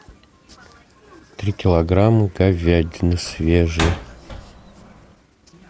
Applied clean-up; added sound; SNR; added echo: none; Slam; 12 dB; none.